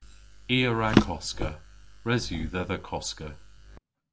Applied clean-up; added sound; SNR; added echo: none; Drawer open or close; 1 dB; none.